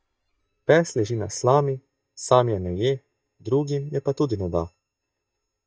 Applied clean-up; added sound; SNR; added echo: neural mask model DeepFilterNet 3.